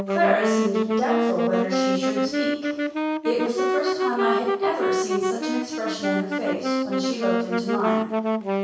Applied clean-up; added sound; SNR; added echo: none; Wind instrument, woodwind instrument; -3 dB; reverberation time 0.7 s.